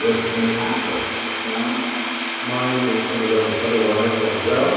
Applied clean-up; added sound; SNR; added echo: none; Tools / Domestic sounds, home sounds; 1 dB; reverberation time 2.2 s.